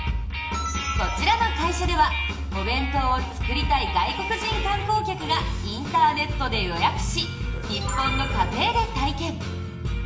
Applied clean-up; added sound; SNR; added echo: none; none; none; reverberation time 1.0 s.